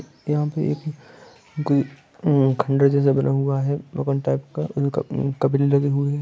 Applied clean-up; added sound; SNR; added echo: none; none; none; none.